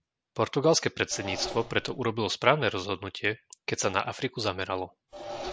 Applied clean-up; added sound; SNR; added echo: none; Engine; 15 dB; none.